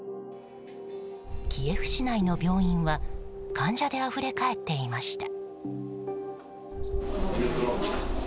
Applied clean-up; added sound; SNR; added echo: none; Bird; 5 dB; none.